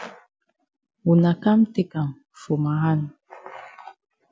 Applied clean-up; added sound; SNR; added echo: none; none; none; none.